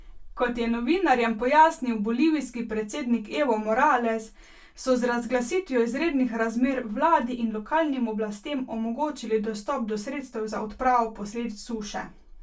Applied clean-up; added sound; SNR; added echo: none; none; none; reverberation time 0.2 s.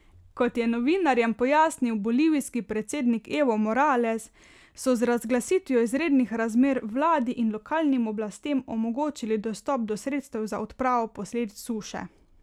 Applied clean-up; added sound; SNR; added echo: none; none; none; none.